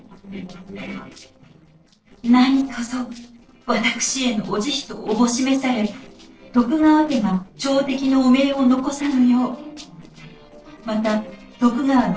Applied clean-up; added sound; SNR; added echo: neural separator model SepFormer DNS4.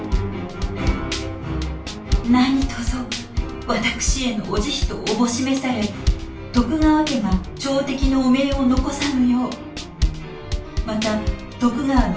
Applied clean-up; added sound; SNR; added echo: none; Drum / Drum kit; 5 dB; reverberation time 0.3 s.